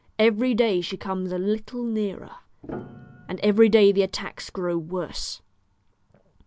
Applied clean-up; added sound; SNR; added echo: none; Piano; 18 dB; none.